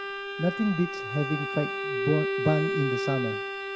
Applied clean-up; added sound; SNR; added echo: none; Bowed string instrument; 2 dB; none.